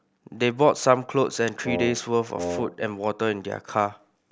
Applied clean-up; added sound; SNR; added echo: none; Wind instrument, woodwind instrument; 7 dB; none.